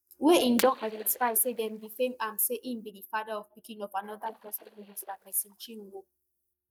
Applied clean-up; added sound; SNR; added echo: neural mask model DeepFilterNet 3.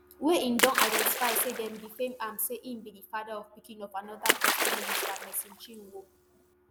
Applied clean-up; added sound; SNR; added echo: none; Splash, splatter; -2 dB; none.